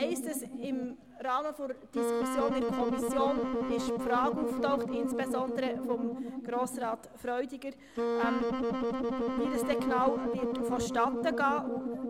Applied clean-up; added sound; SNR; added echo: none; Wind instrument, woodwind instrument; -1 dB; none.